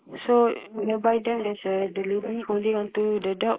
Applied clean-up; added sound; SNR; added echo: neural mask model Resemble Enhance denoiser.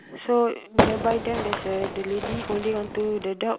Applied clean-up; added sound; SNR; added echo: none; Fireworks; 1 dB; none.